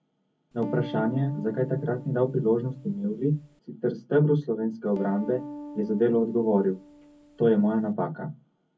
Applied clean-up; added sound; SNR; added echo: none; Piano; 14 dB; reverberation time 0.3 s.